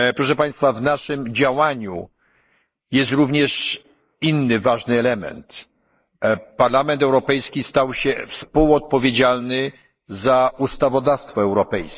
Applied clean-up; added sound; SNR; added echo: neural mask model Resemble Enhance denoiser.